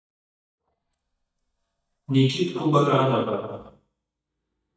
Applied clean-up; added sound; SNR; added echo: neural mask model DeepFilterNet 3.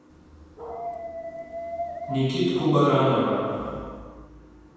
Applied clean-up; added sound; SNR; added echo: none; Dog; 10 dB; reverberation time 2.0 s.